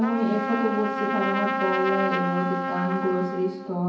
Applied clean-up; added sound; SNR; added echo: none; Trumpet; 2 dB; reverberation time 0.9 s.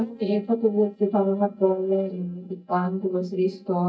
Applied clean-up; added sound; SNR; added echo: neural mask model DeepFilterNet 3.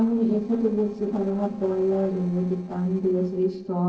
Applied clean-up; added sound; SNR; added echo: neural separator model SepFormer DNS4.